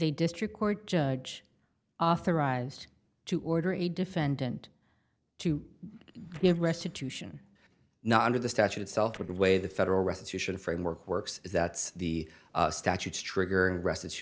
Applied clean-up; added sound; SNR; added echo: neural separator model SepFormer DNS4.